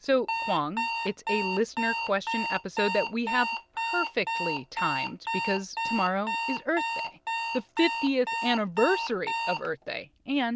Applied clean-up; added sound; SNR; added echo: none; Alarm; 3 dB; none.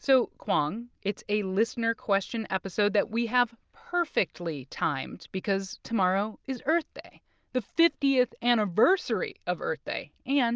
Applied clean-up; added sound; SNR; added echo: none; none; none; none.